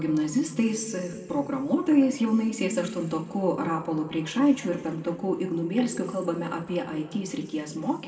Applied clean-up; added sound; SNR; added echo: none; none; none; reverberation time 1.8 s.